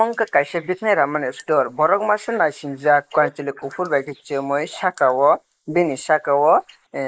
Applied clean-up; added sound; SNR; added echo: neural mask model Resemble Enhance denoiser.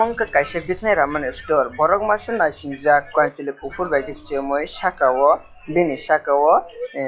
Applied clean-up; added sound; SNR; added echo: classical method log-MMSE.